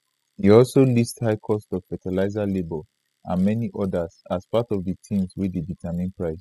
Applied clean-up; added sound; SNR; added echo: classical method spectral subtraction.